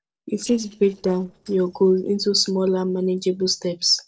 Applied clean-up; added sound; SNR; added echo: neural separator model SepFormer DNS4.